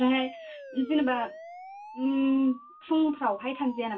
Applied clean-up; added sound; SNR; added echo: none; Siren; 17 dB; reverberation time 0.2 s.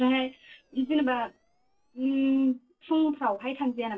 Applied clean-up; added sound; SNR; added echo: neural separator model SepFormer DNS4.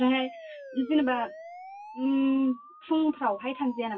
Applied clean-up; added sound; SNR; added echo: classical method WPE with log-MMSE.